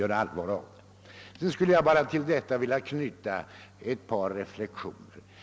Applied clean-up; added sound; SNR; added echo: none; none; none; none.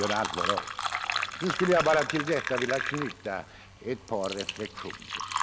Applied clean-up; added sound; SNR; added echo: none; Fill (with liquid); 3 dB; none.